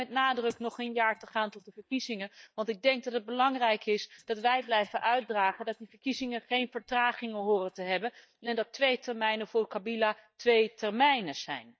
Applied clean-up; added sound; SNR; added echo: neural mask model DeepFilterNet 3.